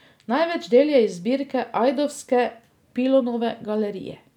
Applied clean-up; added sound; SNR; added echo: none; none; none; none.